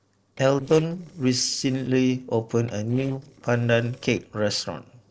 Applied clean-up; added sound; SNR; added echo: neural separator model SepFormer DNS4.